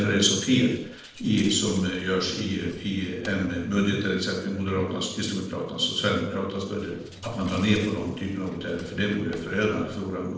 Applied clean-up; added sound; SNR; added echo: neural separator model SepFormer DNS4.